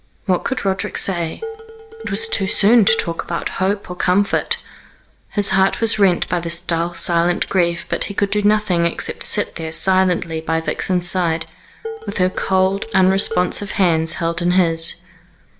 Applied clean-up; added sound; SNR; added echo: none; Dishes, pots, and pans; 14 dB; reverberation time 0.5 s.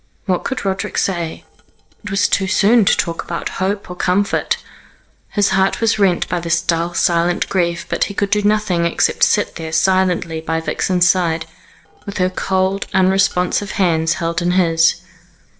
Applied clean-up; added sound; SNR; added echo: neural separator model SepFormer DNS4.